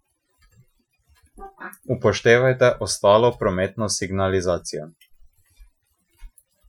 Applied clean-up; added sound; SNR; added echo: classical method Wiener filter.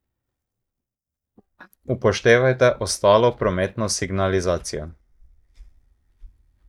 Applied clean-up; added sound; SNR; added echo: neural mask model DeepFilterNet 3.